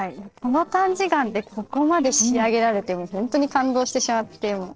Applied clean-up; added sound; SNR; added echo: neural separator model SepFormer DNS4.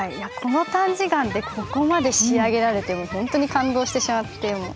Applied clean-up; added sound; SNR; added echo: none; none; none; none.